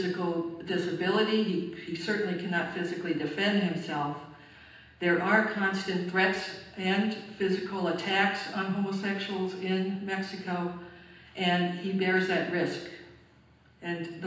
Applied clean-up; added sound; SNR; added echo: none; none; none; reverberation time 0.9 s.